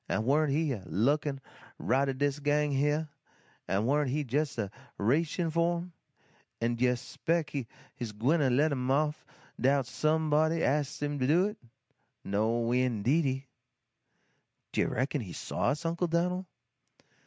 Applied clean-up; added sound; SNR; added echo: none; none; none; none.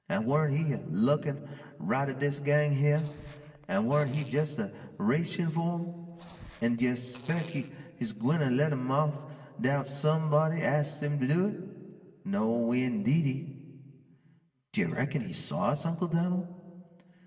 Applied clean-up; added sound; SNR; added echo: neural separator model SepFormer DNS4.